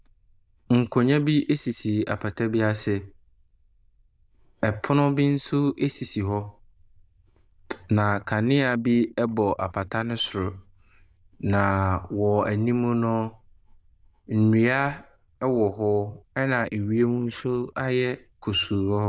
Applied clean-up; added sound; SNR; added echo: neural diffusion model UNIVERSE++.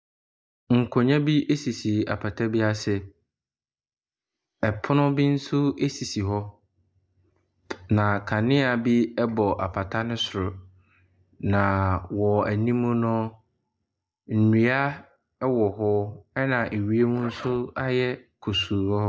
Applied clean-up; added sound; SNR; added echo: neural mask model DeepFilterNet 3.